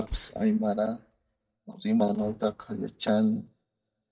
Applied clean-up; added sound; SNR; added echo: neural mask model DeepFilterNet 3.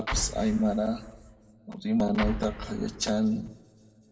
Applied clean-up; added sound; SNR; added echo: none; Explosion; 8 dB; reverberation time 1.2 s.